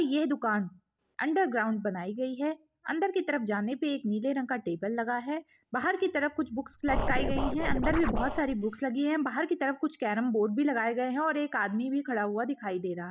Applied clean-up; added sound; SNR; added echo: none; Scratching (performance technique); 0 dB; none.